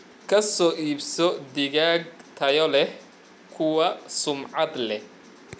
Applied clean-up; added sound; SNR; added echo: none; none; none; none.